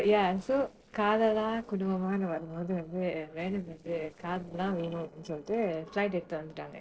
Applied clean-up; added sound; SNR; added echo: neural separator model SepFormer DNS4.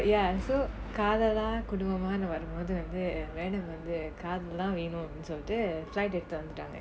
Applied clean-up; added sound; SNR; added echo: none; none; none; none.